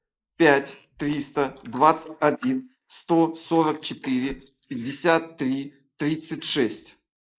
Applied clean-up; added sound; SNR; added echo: neural mask model Resemble Enhance denoiser.